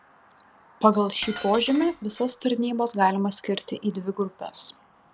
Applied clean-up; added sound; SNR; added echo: none; Cutlery, silverware; 13 dB; none.